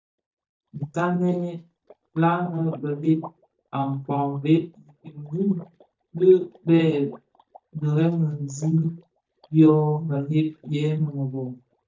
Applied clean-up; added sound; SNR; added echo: neural mask model DeepFilterNet 3.